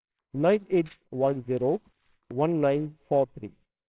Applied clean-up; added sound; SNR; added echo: neural separator model SepFormer WHAMR!.